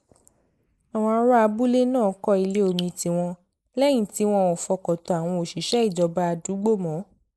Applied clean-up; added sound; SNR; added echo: neural mask model Resemble Enhance denoiser.